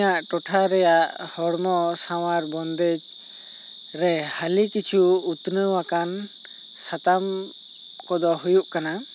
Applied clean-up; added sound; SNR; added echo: none; none; none; none.